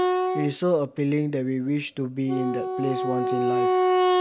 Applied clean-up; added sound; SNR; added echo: none; Wind instrument, woodwind instrument; -2 dB; none.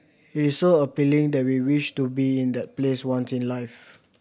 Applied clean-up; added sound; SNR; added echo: none; none; none; none.